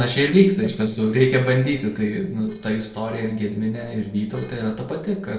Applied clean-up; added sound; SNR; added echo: neural separator model SepFormer DNS4.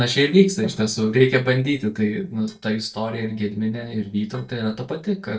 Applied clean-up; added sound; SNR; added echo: neural mask model DeepFilterNet 3.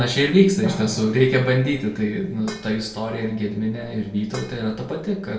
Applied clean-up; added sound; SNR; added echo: none; Dishes, pots, and pans; 17 dB; reverberation time 0.3 s.